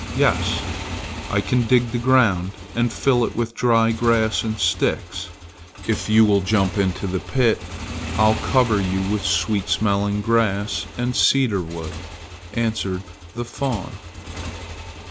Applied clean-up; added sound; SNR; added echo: none; Motorcycle / Engine; 10 dB; none.